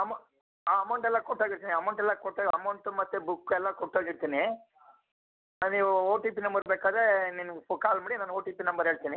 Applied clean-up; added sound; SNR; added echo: none; none; none; none.